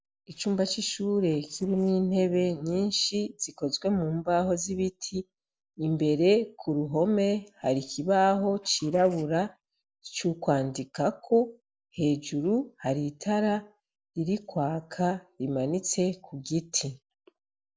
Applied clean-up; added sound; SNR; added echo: neural separator model SepFormer DNS4.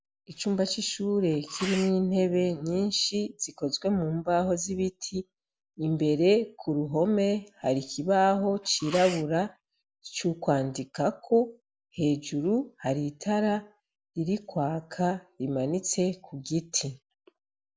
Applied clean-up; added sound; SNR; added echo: none; Sneeze; 15 dB; none.